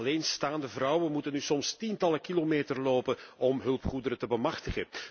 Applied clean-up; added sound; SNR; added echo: none; none; none; none.